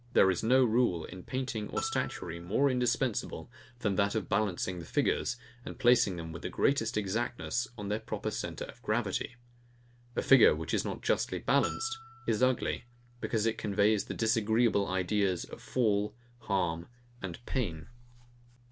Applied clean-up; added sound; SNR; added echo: none; Bell; 16 dB; none.